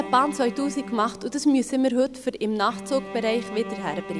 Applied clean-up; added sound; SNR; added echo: none; Bowed string instrument; 12 dB; none.